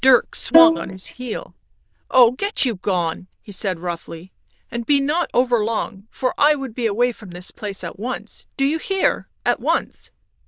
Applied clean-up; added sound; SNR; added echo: neural diffusion model UNIVERSE++.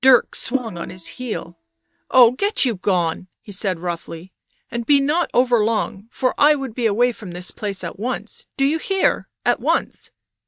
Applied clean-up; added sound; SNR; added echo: neural mask model DeepFilterNet 3.